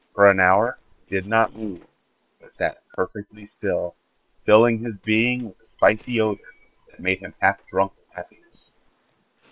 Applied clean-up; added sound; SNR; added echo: neural separator model SepFormer WHAM!.